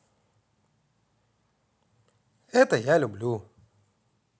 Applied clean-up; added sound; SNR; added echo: none; none; none; none.